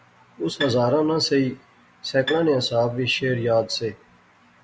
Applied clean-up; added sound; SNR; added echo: none; Bowed string instrument; 13 dB; none.